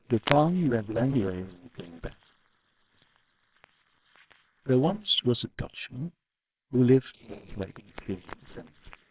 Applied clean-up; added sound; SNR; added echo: neural separator model SepFormer WHAMR!.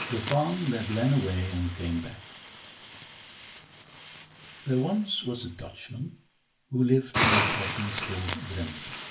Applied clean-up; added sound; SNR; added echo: none; Hiss; 4 dB; reverberation time 0.3 s.